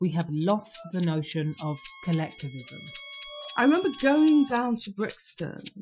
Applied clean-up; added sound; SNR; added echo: classical method Wiener filter.